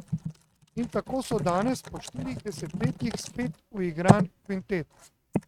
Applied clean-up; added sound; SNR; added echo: neural mask model RNNoise.